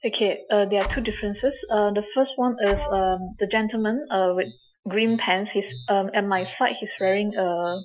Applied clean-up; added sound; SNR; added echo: classical method Wiener filter.